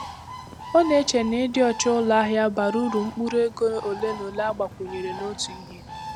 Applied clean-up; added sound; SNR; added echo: none; Bird; 13 dB; none.